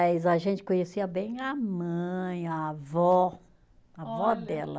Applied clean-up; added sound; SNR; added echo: none; none; none; none.